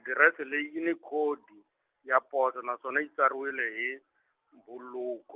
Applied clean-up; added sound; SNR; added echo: none; none; none; none.